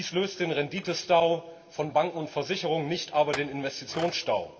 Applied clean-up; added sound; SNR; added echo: none; Chink, clink; 18 dB; reverberation time 2.1 s.